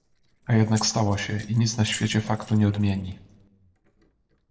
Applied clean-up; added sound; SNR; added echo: neural separator model SepFormer DNS4.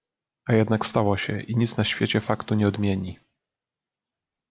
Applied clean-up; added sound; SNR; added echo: none; none; none; none.